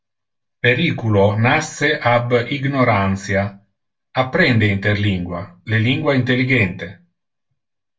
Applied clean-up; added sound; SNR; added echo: none; none; none; reverberation time 0.2 s.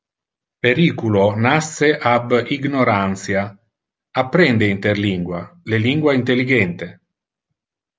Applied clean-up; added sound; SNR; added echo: none; none; none; none.